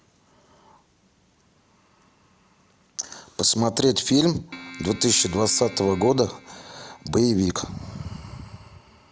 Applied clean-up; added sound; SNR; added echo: none; Keyboard (musical); 17 dB; none.